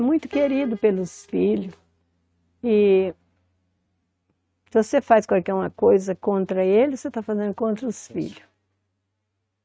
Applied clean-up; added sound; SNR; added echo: neural mask model RNNoise.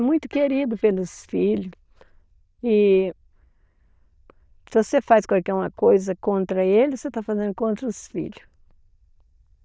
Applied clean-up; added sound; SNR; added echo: neural diffusion model UNIVERSE++.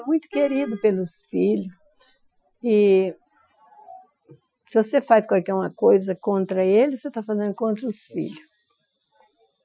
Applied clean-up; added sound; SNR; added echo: classical method Wiener filter.